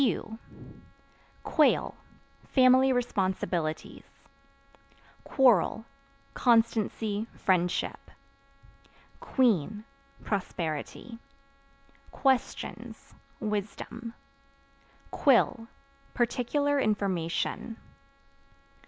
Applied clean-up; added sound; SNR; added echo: none; none; none; none.